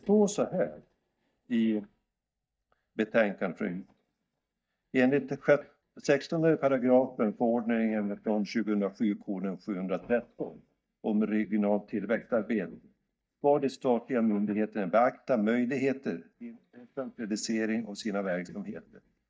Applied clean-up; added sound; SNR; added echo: neural mask model DeepFilterNet 3.